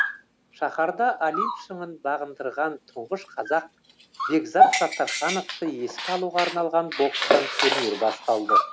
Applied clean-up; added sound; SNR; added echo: none; Dog; 0 dB; none.